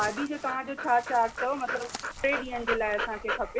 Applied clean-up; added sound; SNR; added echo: none; Dog; 6 dB; reverberation time 0.3 s.